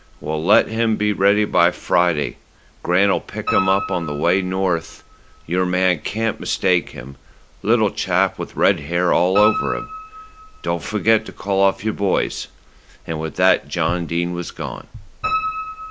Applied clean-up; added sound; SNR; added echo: none; Piano; 11 dB; none.